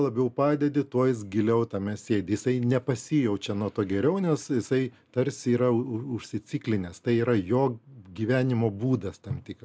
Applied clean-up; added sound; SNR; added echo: none; none; none; none.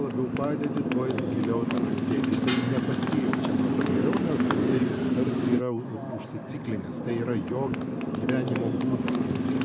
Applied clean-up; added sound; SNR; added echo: none; Motorcycle; -4 dB; none.